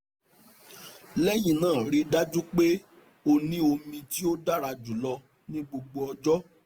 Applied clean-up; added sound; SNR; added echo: none; none; none; none.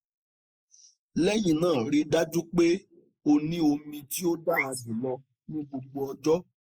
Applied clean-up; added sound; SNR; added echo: neural mask model Resemble Enhance denoiser.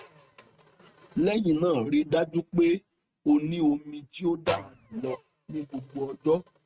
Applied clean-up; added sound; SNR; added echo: neural mask model RNNoise.